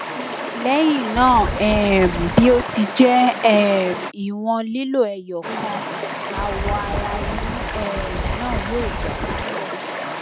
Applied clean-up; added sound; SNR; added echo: none; Wind + Stream; 6 dB; none.